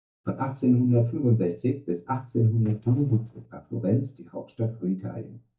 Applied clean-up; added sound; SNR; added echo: neural mask model DeepFilterNet 3.